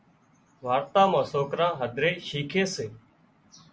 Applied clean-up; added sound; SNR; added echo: none; none; none; none.